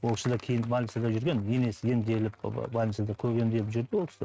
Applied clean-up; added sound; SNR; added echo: neural mask model RNNoise.